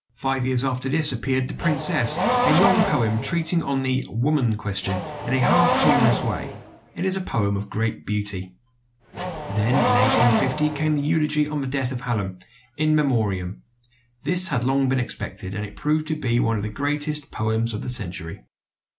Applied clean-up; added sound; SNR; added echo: none; Race car, auto racing / Accelerating, revving, vroom; 1 dB; none.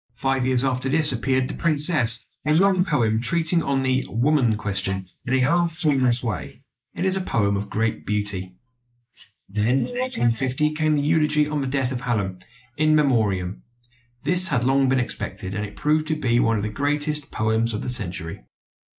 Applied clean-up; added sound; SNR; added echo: neural mask model Resemble Enhance denoiser.